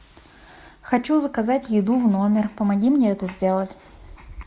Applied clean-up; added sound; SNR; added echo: none; none; none; none.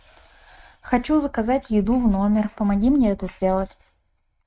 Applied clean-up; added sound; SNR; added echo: neural mask model RNNoise.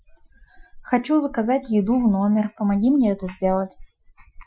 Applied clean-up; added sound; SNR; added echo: classical method Wiener filter.